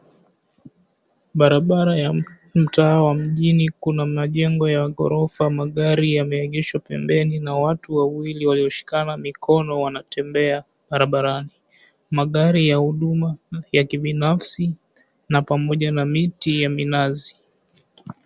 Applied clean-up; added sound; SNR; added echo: none; none; none; none.